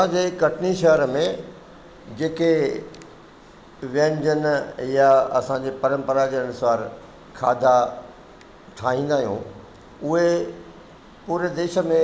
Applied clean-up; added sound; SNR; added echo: none; none; none; none.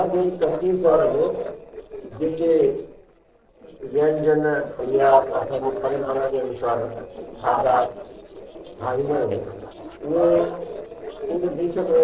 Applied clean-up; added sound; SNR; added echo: neural separator model SepFormer DNS4.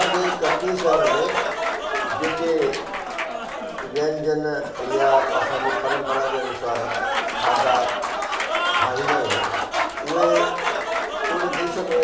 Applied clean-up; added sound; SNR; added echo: none; Applause / Crowd; -1 dB; reverberation time 0.7 s.